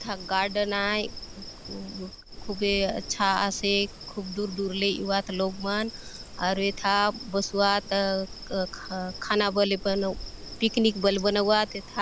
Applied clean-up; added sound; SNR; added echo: none; Insect; 13 dB; none.